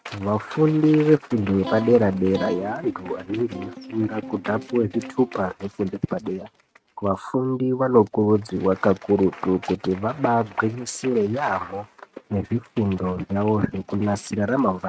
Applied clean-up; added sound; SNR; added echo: neural mask model RNNoise.